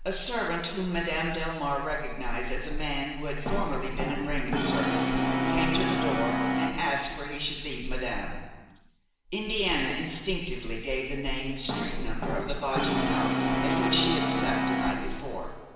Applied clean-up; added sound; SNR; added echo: none; Brass instrument; 1 dB; reverberation time 1.2 s.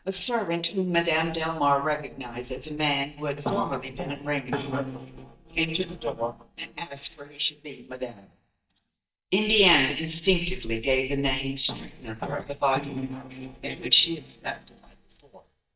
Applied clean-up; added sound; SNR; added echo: neural mask model DeepFilterNet 3.